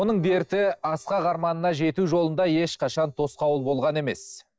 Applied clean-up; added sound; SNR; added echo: neural mask model DeepFilterNet 3.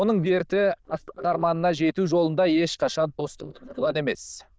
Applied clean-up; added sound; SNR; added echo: neural diffusion model UNIVERSE++.